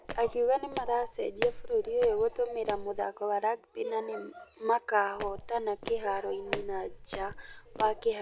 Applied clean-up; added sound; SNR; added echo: none; Walk, footsteps; 10 dB; none.